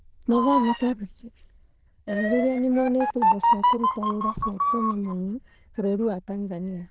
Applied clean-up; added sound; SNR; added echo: neural diffusion model UNIVERSE++.